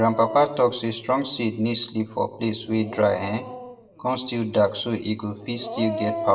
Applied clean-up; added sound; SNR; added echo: none; Dog; 12 dB; reverberation time 0.5 s.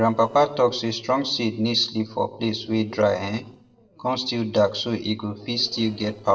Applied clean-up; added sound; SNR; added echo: neural separator model SepFormer DNS4.